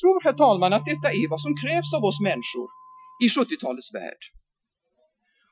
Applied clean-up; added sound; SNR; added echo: classical method Wiener filter.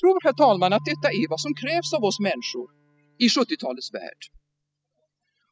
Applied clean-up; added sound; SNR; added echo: classical method spectral subtraction.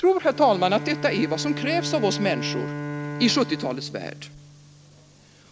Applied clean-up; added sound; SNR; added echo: none; Bowed string instrument; 9 dB; none.